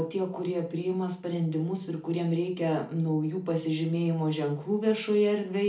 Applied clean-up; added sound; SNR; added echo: none; none; none; reverberation time 0.4 s.